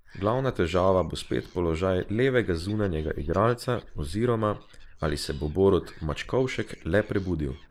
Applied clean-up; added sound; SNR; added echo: neural mask model Resemble Enhance denoiser.